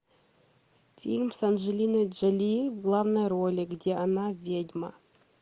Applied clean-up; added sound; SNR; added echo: none; none; none; none.